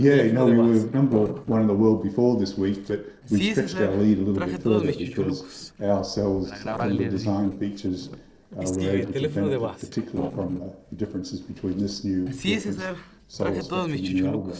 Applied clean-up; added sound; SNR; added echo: neural separator model SepFormer DNS4.